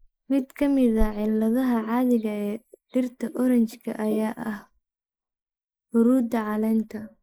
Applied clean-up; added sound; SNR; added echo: neural mask model Resemble Enhance denoiser.